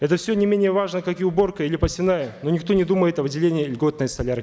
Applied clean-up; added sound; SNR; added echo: none; none; none; none.